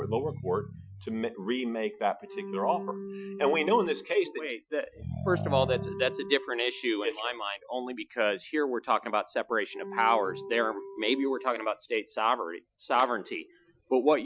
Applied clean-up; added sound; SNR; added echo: classical method Wiener filter.